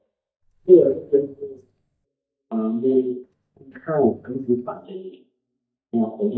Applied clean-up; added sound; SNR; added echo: neural mask model DeepFilterNet 3.